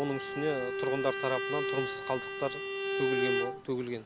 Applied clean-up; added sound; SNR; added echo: none; Bowed string instrument; 0 dB; none.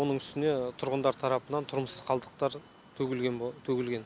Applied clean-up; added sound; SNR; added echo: none; none; none; none.